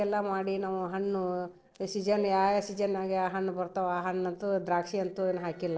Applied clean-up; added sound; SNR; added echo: neural separator model SepFormer DNS4.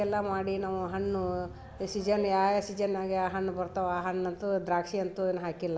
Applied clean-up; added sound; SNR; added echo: none; none; none; none.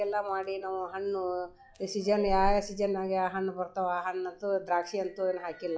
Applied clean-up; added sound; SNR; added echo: classical method log-MMSE.